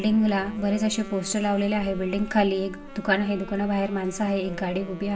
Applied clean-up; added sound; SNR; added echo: none; Wind instrument, woodwind instrument; 18 dB; reverberation time 0.4 s.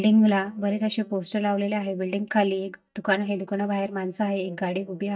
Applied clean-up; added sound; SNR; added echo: neural mask model DeepFilterNet 3.